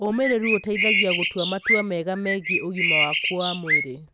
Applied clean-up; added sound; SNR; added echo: none; Bird; -2 dB; none.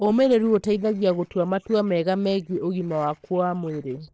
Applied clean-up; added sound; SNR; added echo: neural separator model SepFormer DNS4.